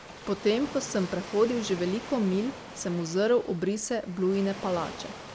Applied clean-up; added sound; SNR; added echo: none; Waves, surf; 14 dB; none.